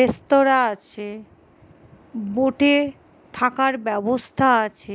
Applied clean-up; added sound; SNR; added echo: none; none; none; none.